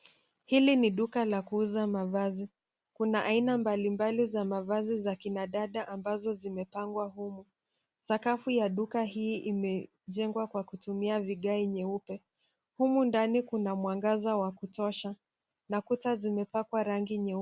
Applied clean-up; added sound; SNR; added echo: none; none; none; none.